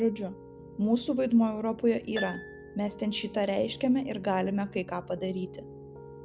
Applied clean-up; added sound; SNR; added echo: none; Harp + Piano; 15 dB; none.